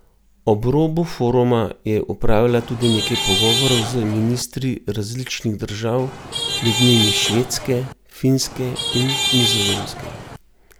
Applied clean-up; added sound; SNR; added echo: none; Traffic noise, roadway noise / Vehicle horn, car horn, honking; 2 dB; none.